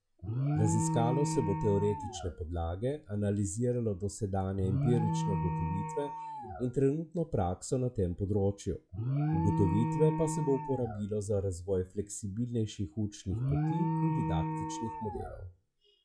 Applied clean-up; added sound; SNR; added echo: classical method log-MMSE.